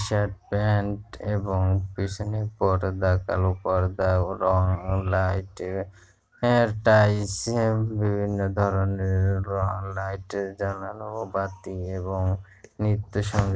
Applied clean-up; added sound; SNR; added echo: none; none; none; none.